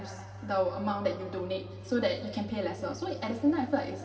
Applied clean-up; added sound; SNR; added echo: none; none; none; reverberation time 2.2 s.